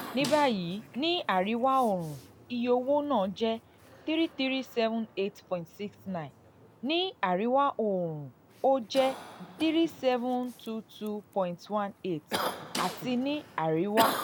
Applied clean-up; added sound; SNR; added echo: none; Snare drum + Cough; 11 dB; none.